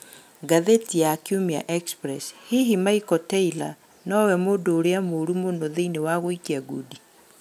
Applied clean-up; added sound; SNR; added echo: none; none; none; none.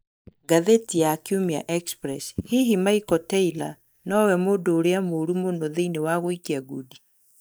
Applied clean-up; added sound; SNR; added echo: neural mask model DeepFilterNet 3.